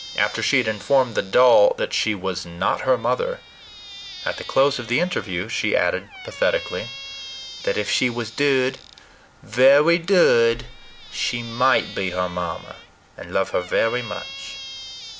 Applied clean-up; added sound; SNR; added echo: none; Squeak; 17 dB; none.